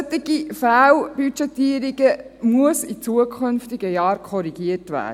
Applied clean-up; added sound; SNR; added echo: none; none; none; none.